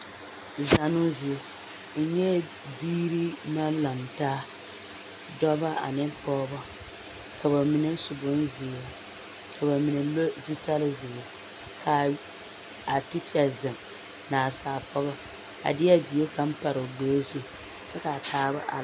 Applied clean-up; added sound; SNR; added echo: none; none; none; none.